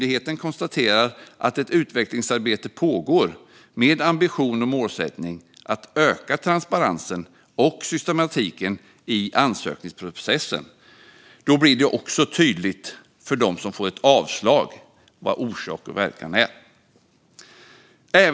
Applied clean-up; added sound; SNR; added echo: none; none; none; none.